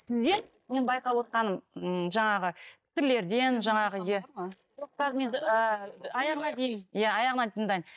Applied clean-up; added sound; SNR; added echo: neural mask model DeepFilterNet 3.